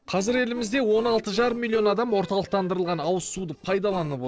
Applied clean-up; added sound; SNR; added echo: neural separator model SepFormer DNS4.